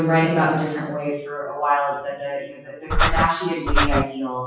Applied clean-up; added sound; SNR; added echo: classical method WPE with log-MMSE.